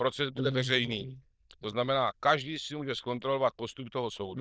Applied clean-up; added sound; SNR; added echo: neural diffusion model UNIVERSE++.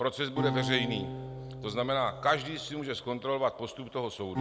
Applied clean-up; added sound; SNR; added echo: none; Acoustic guitar; 6 dB; none.